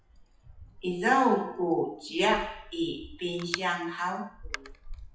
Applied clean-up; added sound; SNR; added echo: classical method WPE with log-MMSE.